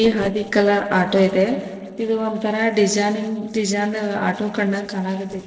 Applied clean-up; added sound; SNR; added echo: neural separator model SepFormer DNS4.